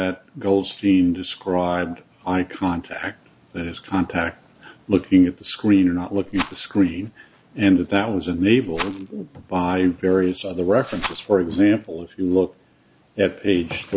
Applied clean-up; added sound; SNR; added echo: none; Rattle; 12 dB; none.